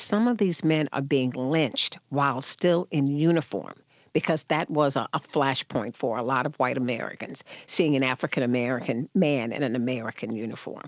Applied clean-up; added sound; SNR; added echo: none; none; none; none.